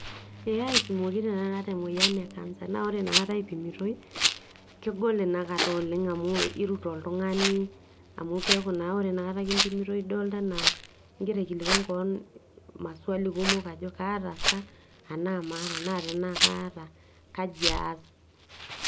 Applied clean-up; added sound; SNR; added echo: none; Rattle; 2 dB; none.